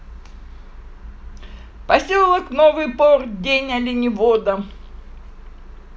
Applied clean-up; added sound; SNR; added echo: none; none; none; none.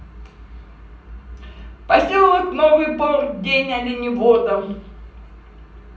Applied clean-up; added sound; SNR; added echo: none; none; none; reverberation time 0.6 s.